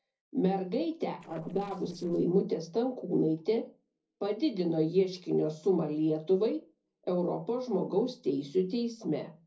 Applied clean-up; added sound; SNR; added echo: neural separator model SepFormer DNS4.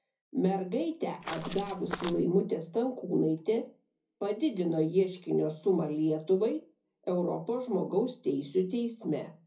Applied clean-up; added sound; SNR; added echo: none; Walk, footsteps; 9 dB; reverberation time 0.4 s.